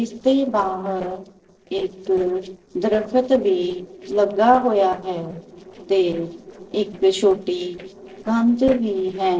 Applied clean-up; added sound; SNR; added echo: neural separator model SepFormer DNS4.